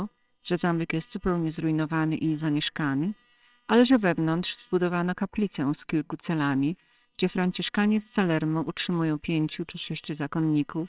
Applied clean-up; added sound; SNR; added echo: neural separator model SepFormer WHAMR!.